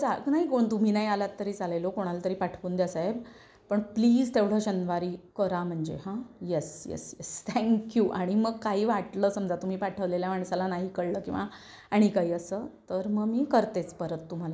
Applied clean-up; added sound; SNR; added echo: none; none; none; none.